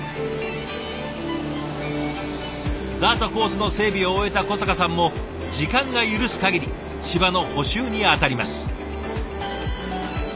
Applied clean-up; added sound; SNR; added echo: none; none; none; none.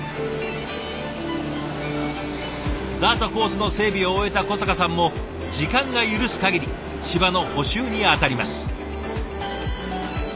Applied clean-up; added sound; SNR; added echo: none; Mechanisms; 17 dB; none.